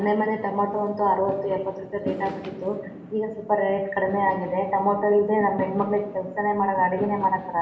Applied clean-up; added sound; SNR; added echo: none; Fireworks; 14 dB; reverberation time 0.9 s.